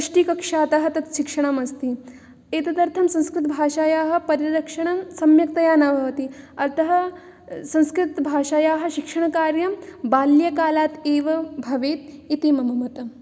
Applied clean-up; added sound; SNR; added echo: none; none; none; none.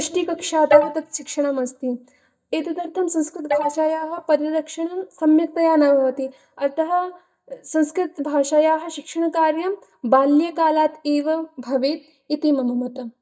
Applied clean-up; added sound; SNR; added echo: neural mask model DeepFilterNet 3.